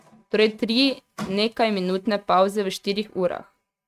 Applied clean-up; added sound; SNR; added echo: neural mask model RNNoise.